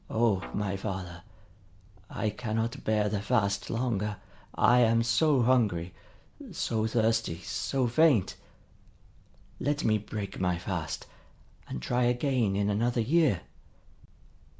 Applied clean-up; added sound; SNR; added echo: none; Guitar; 18 dB; none.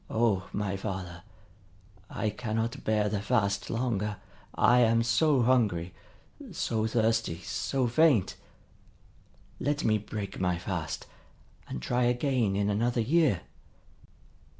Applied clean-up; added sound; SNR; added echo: none; none; none; none.